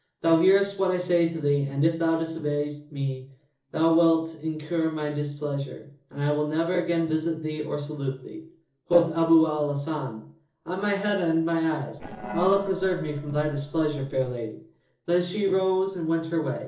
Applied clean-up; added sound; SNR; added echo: neural separator model SepFormer DNS4.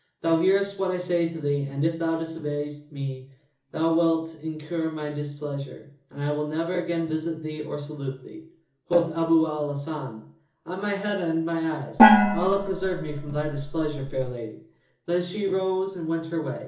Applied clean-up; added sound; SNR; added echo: none; Gong; -5 dB; reverberation time 0.7 s.